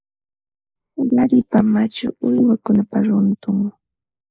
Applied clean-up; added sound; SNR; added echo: neural mask model Resemble Enhance denoiser.